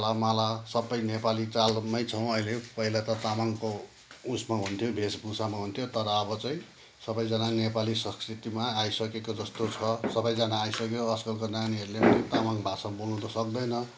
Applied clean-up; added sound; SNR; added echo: none; none; none; none.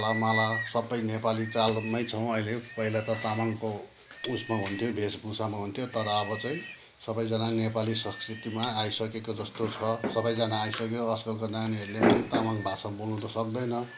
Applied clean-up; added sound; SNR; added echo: none; Cutlery, silverware + Livestock, farm animals, working animals; 12 dB; none.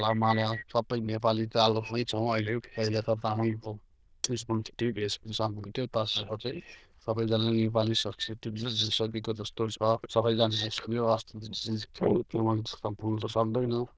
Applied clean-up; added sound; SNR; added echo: neural diffusion model UNIVERSE++.